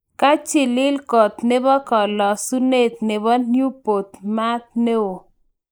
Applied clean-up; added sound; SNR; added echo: neural mask model Resemble Enhance denoiser.